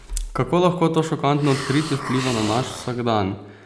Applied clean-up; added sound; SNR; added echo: none; Hiss; 12 dB; none.